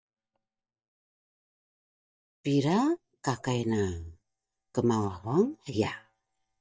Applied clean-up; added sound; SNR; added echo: neural mask model DeepFilterNet 3.